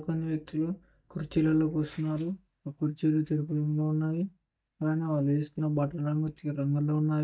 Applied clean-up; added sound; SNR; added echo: neural mask model DeepFilterNet 3.